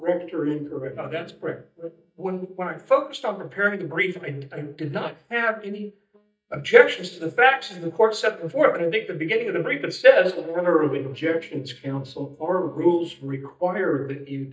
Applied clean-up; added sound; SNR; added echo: neural mask model DeepFilterNet 3.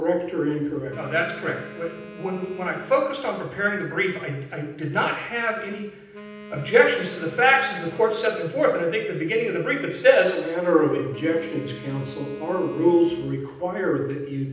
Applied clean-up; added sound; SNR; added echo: none; Wind instrument, woodwind instrument; 19 dB; reverberation time 0.9 s.